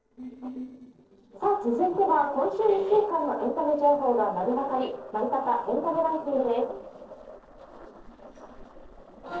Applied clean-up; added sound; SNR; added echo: neural separator model SepFormer DNS4.